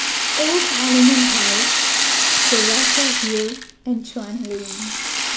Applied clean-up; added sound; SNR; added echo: none; Rattle (instrument); -3 dB; none.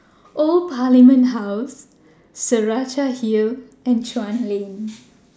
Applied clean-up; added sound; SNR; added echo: none; none; none; none.